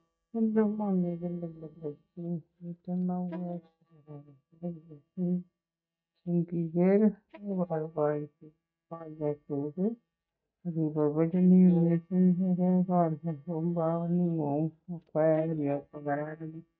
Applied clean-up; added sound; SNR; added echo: neural mask model DeepFilterNet 3.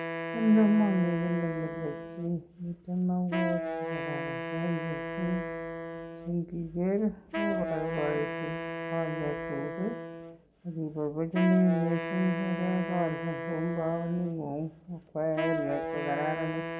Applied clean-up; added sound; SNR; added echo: none; Wind instrument, woodwind instrument; 5 dB; reverberation time 1.6 s.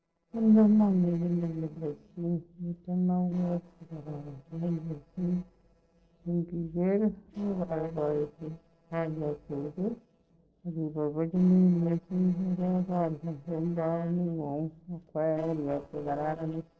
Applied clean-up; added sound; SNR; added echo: neural separator model SepFormer DNS4.